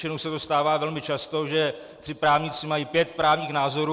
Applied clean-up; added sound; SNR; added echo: none; none; none; none.